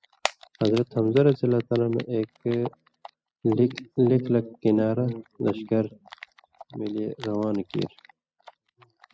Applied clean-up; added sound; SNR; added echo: neural mask model RNNoise.